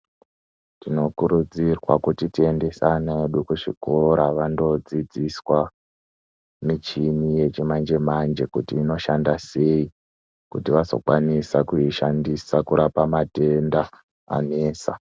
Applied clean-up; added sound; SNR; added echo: none; none; none; none.